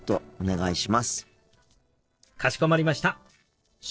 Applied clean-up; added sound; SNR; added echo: neural separator model SepFormer DNS4.